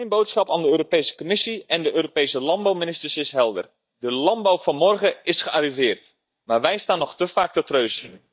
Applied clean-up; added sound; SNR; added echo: neural mask model DeepFilterNet 3.